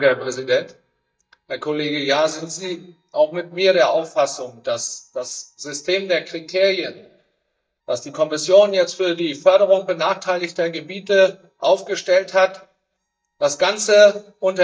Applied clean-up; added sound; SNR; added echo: neural mask model DeepFilterNet 3.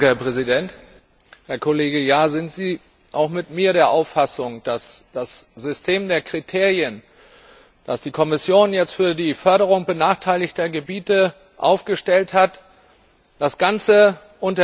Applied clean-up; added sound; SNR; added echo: none; none; none; none.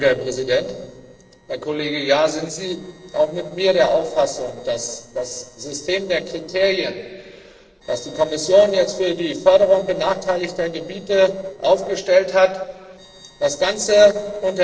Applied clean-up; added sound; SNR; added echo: neural separator model SepFormer DNS4.